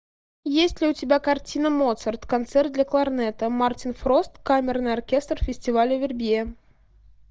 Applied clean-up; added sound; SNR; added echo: neural mask model DeepFilterNet 3.